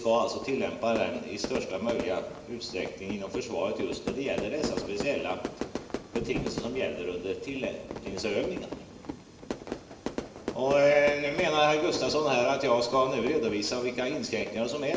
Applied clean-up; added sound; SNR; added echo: none; Fire / Fireworks; 10 dB; reverberation time 1.3 s.